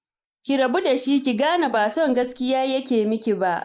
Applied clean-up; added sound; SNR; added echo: neural mask model Resemble Enhance denoiser.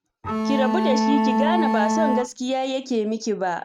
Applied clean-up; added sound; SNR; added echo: neural mask model RNNoise.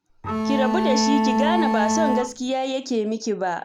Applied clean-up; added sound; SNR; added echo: none; Bowed string instrument; -3 dB; none.